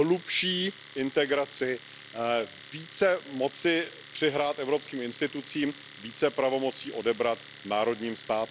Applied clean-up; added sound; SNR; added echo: none; Domestic sounds, home sounds; 19 dB; none.